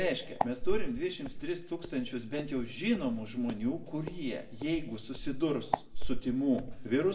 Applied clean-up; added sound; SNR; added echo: none; Walk, footsteps; 1 dB; reverberation time 0.6 s.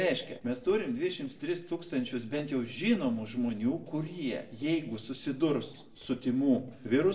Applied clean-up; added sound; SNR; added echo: neural separator model SepFormer DNS4.